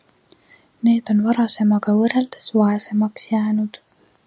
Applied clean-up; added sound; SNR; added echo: none; none; none; none.